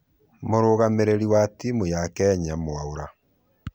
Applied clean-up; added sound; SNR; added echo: none; none; none; none.